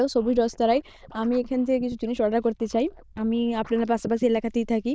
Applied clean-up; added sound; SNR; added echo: neural diffusion model UNIVERSE++.